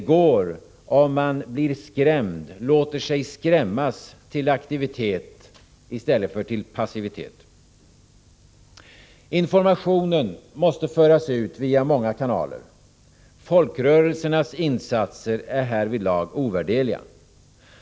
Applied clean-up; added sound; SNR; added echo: none; none; none; none.